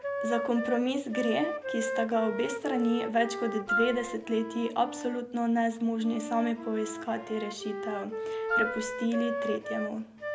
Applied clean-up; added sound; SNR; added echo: none; Wind instrument, woodwind instrument + Wind instrument, woodwind instrument; 4 dB; none.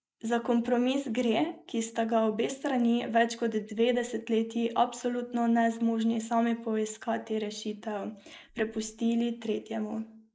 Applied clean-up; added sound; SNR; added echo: neural mask model Resemble Enhance denoiser.